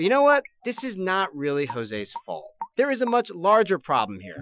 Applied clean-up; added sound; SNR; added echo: classical method Wiener filter.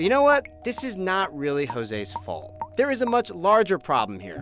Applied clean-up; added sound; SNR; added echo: none; Raindrop / Drip; 16 dB; none.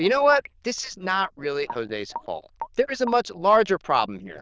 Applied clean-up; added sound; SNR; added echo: neural diffusion model UNIVERSE++.